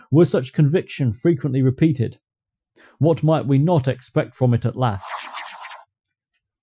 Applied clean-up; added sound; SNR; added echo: classical method Wiener filter.